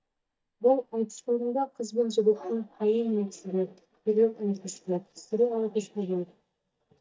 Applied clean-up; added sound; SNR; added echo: neural mask model DeepFilterNet 3.